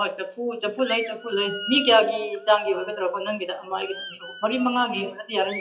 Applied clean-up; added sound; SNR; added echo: classical method WPE with log-MMSE.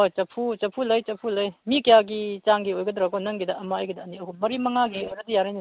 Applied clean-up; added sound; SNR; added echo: none; none; none; none.